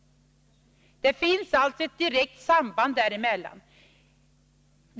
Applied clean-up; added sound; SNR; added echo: none; none; none; none.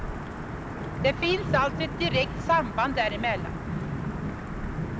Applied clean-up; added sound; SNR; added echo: none; Thunder / Wind / Rain; 3 dB; none.